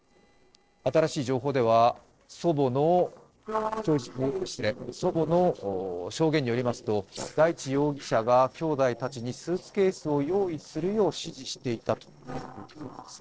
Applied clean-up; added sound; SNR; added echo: neural separator model SepFormer DNS4.